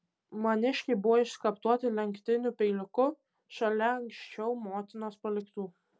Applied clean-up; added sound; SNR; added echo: none; none; none; none.